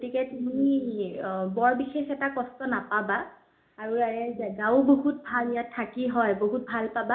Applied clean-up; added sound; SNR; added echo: none; none; none; reverberation time 0.4 s.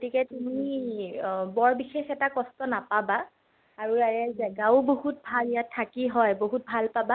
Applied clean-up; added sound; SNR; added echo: none; none; none; none.